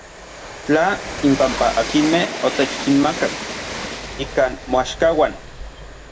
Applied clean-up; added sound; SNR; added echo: none; Train; 9 dB; reverberation time 0.9 s.